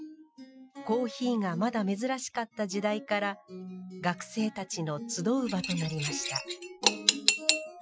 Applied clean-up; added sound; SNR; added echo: classical method Wiener filter.